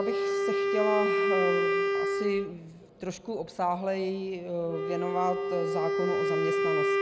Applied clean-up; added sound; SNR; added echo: none; Wind instrument, woodwind instrument; -3 dB; none.